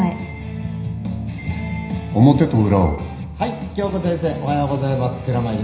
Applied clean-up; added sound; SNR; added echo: none; none; none; reverberation time 0.9 s.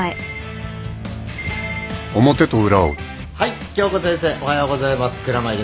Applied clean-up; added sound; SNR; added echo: none; none; none; none.